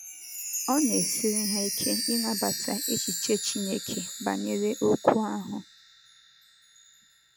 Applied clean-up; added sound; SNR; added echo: none; Chime; 4 dB; none.